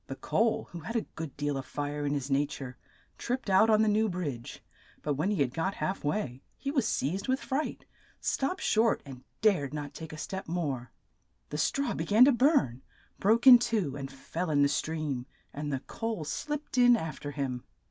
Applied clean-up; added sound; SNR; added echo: none; none; none; none.